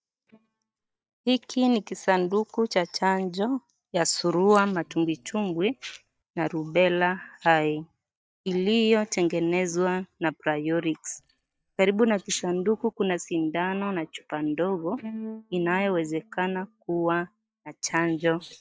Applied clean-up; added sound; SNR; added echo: neural mask model DeepFilterNet 3.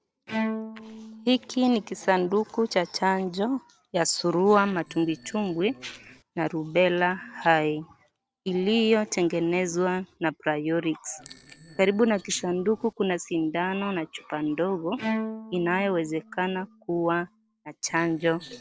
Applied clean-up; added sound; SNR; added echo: neural separator model SepFormer DNS4.